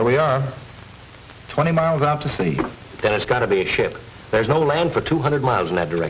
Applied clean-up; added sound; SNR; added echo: none; none; none; none.